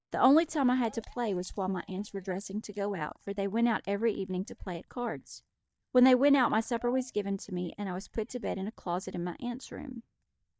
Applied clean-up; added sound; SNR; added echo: neural mask model DeepFilterNet 3.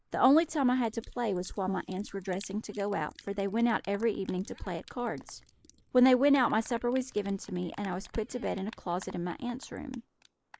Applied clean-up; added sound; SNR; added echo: neural mask model Resemble Enhance denoiser.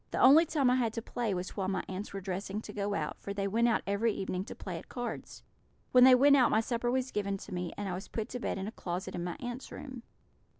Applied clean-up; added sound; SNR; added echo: none; none; none; none.